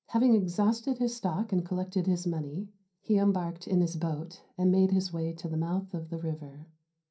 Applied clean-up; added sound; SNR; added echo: none; none; none; reverberation time 0.3 s.